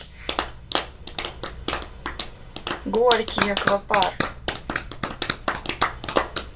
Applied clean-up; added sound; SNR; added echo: none; Clapping; -1 dB; reverberation time 0.1 s.